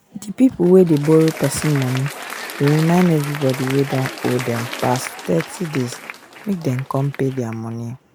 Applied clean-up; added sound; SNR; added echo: none; Applause; 13 dB; none.